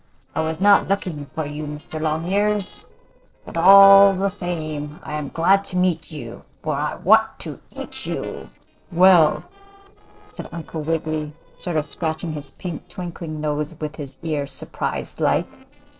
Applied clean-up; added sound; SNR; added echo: neural separator model SepFormer DNS4.